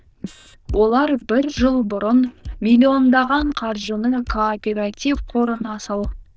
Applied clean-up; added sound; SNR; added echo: neural diffusion model UNIVERSE++.